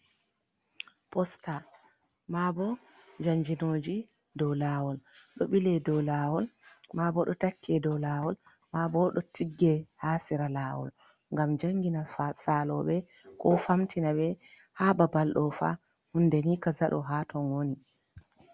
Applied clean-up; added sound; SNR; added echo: none; none; none; none.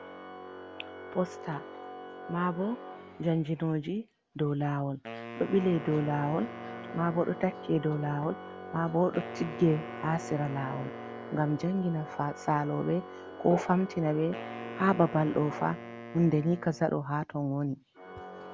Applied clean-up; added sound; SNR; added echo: none; Wind instrument, woodwind instrument + Organ; 12 dB; none.